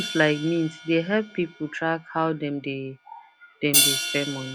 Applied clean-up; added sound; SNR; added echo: none; Hi-hat; 3 dB; none.